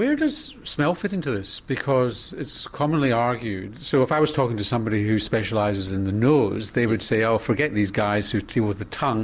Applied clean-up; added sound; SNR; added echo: none; none; none; none.